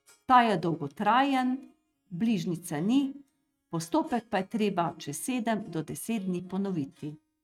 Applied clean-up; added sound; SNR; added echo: neural mask model RNNoise.